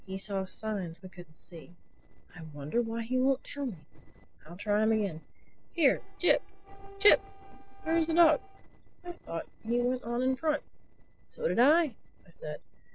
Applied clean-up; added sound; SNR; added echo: neural separator model SepFormer DNS4.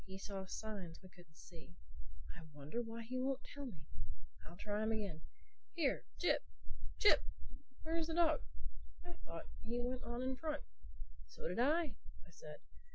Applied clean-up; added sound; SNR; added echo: none; none; none; none.